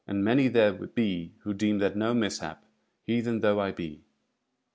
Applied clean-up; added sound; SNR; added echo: none; none; none; none.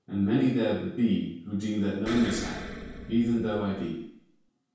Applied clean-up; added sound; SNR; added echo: none; Explosion; 12 dB; reverberation time 0.6 s.